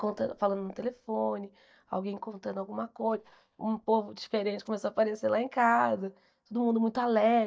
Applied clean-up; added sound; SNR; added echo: neural mask model DeepFilterNet 3.